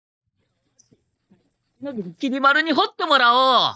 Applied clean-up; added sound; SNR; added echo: neural mask model DeepFilterNet 3.